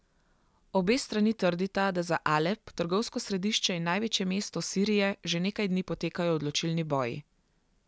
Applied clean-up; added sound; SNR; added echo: none; none; none; none.